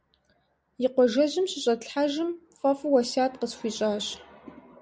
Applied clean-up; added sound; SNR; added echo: none; none; none; none.